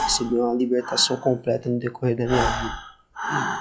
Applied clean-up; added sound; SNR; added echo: classical method log-MMSE.